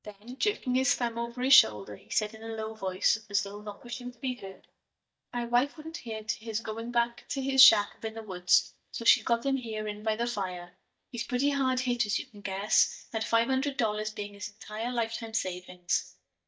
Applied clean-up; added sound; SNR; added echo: neural mask model DeepFilterNet 3.